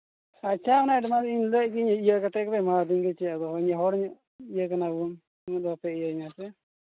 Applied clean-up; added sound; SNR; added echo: neural mask model RNNoise.